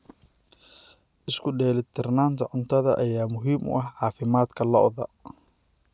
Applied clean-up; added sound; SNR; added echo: none; none; none; none.